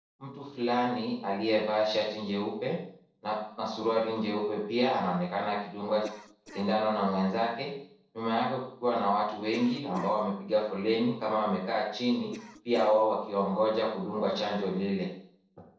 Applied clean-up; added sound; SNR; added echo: neural separator model SepFormer DNS4.